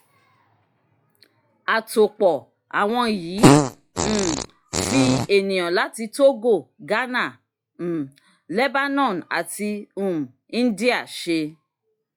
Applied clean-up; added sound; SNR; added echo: classical method log-MMSE.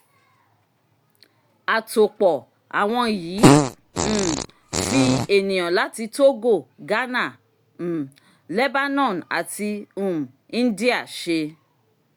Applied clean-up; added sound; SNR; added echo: none; Fart; -2 dB; none.